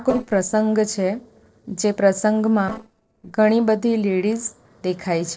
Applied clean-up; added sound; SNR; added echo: neural separator model SepFormer DNS4.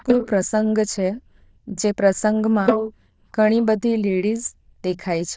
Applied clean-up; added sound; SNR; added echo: neural diffusion model UNIVERSE++.